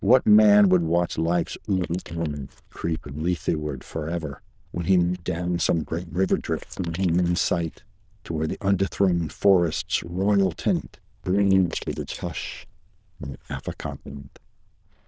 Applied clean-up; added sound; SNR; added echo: neural diffusion model UNIVERSE++.